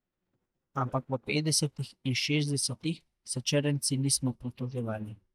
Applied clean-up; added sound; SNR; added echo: neural mask model DeepFilterNet 3.